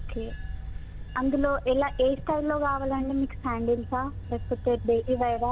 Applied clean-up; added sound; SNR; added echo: none; Bell / Train; 9 dB; none.